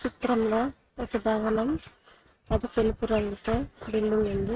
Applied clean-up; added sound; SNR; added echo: neural mask model RNNoise.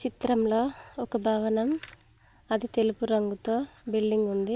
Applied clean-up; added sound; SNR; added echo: none; none; none; none.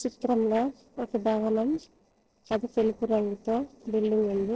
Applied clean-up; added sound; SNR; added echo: neural separator model SepFormer DNS4.